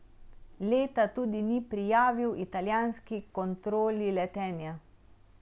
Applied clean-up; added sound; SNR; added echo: none; none; none; none.